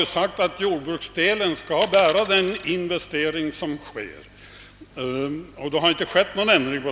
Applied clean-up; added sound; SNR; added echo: none; Coin (dropping); 12 dB; none.